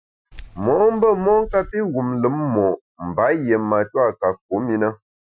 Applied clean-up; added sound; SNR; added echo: classical method Wiener filter.